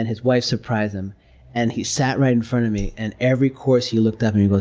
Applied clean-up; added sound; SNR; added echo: none; none; none; none.